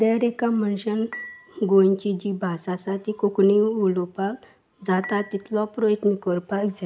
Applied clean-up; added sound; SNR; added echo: none; Dishes, pots, and pans / Chink, clink; 18 dB; none.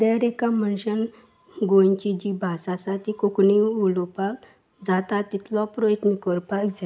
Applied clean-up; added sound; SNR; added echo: none; none; none; none.